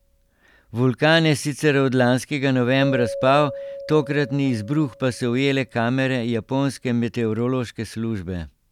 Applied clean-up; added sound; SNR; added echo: none; Keyboard (musical); 16 dB; none.